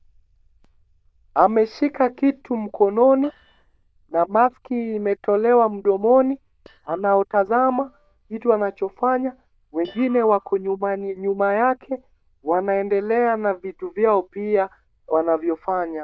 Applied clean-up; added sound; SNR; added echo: neural diffusion model UNIVERSE++.